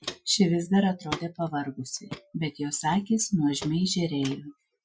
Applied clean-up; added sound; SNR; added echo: classical method Wiener filter.